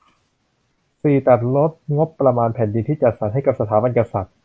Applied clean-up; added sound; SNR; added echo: none; none; none; none.